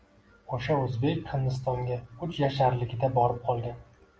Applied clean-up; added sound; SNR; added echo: none; none; none; none.